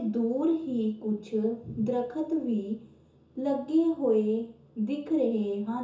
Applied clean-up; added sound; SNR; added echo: none; none; none; reverberation time 0.7 s.